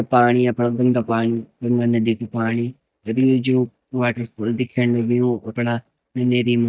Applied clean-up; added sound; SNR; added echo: neural mask model DeepFilterNet 3.